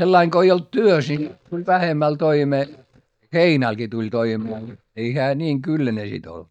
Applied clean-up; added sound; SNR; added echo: neural mask model DeepFilterNet 3.